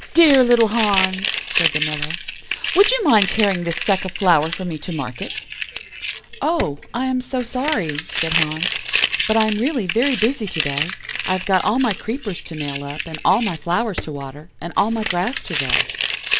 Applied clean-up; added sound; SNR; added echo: none; Crumpling, crinkling; 5 dB; none.